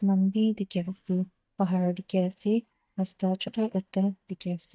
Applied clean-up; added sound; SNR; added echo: neural mask model DeepFilterNet 3.